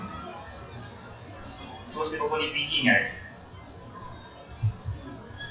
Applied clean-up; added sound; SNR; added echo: classical method WPE with log-MMSE.